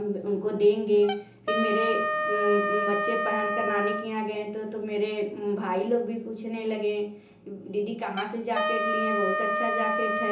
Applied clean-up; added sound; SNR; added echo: none; Wind instrument, woodwind instrument; 2 dB; reverberation time 0.8 s.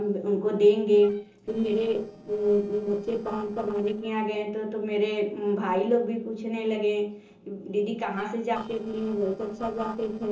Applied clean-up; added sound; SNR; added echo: neural separator model SepFormer DNS4.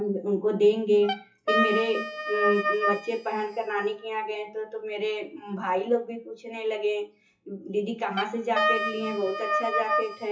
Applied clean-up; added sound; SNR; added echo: classical method WPE with log-MMSE.